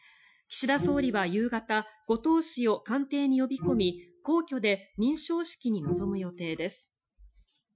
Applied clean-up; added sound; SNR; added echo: classical method Wiener filter.